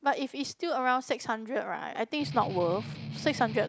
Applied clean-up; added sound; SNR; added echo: none; Strum; 9 dB; none.